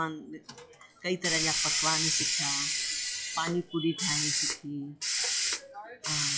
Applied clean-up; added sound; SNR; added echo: classical method log-MMSE.